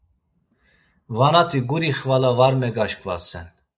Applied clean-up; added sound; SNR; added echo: neural mask model Resemble Enhance denoiser.